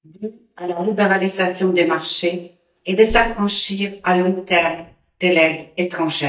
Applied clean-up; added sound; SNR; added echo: neural mask model DeepFilterNet 3.